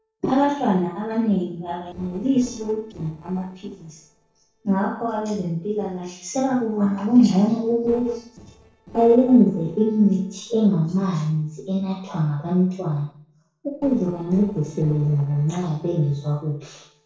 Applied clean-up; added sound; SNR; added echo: neural separator model SepFormer DNS4.